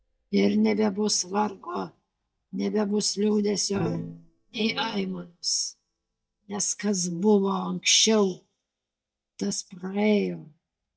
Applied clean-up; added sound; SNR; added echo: neural mask model DeepFilterNet 3.